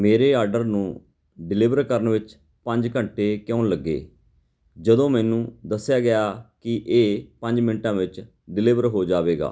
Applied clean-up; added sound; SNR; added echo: none; none; none; none.